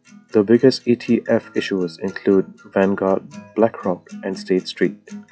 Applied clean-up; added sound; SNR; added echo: classical method log-MMSE.